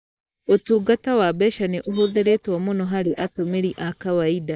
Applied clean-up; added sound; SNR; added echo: neural mask model Resemble Enhance denoiser.